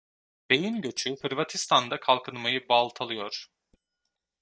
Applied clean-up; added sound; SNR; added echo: neural mask model DeepFilterNet 3.